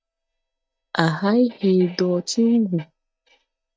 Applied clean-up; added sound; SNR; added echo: neural mask model DeepFilterNet 3.